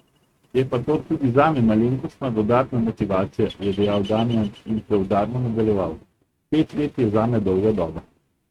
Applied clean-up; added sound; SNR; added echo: neural mask model RNNoise.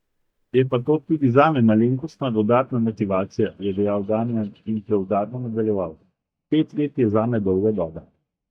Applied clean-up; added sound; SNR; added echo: neural mask model DeepFilterNet 3.